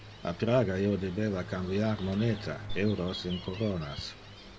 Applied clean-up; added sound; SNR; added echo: none; Car passing by + Gull, seagull; 12 dB; none.